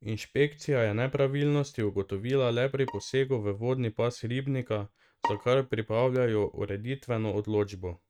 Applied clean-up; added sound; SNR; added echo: neural mask model RNNoise.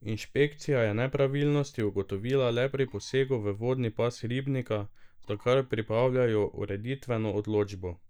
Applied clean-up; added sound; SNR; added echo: neural mask model DeepFilterNet 3.